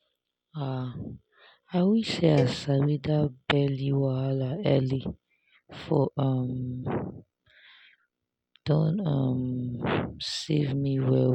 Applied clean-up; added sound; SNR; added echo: none; Cowbell; 12 dB; none.